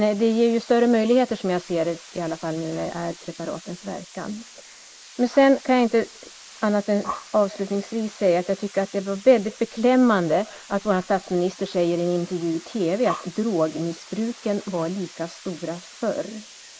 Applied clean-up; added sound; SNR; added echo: neural mask model Resemble Enhance denoiser.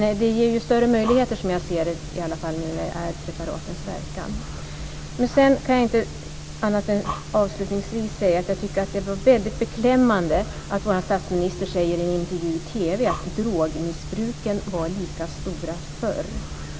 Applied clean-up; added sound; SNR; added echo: none; Breathing; 14 dB; none.